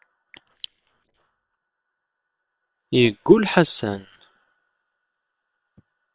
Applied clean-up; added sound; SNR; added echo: neural separator model SepFormer WHAM!.